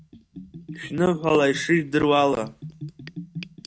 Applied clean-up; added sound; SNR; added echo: none; Bathtub (filling or washing) / Gurgling; 16 dB; none.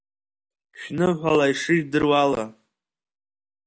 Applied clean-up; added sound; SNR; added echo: none; none; none; none.